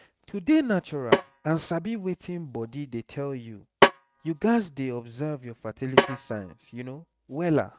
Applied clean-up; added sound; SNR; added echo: neural mask model RNNoise.